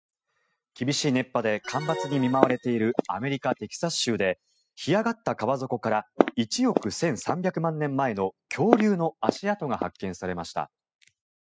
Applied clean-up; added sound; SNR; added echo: classical method spectral subtraction.